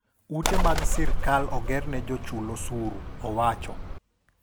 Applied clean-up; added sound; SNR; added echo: none; Bird; -4 dB; none.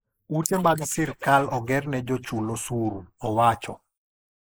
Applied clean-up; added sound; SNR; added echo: neural mask model Resemble Enhance denoiser.